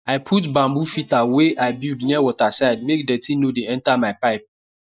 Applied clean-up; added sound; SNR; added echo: neural mask model DeepFilterNet 3.